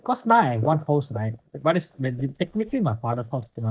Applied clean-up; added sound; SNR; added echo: neural mask model DeepFilterNet 3.